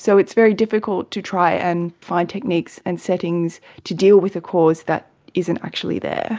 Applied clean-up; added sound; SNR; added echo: neural mask model Resemble Enhance denoiser.